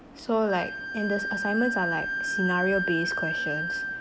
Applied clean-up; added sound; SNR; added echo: none; Wind instrument, woodwind instrument; 2 dB; none.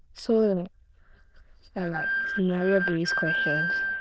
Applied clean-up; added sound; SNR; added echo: neural diffusion model UNIVERSE++.